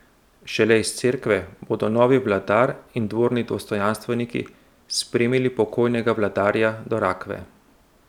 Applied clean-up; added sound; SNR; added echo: none; none; none; none.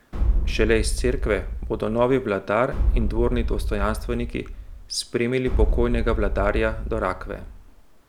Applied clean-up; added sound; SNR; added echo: none; Boom; 0 dB; none.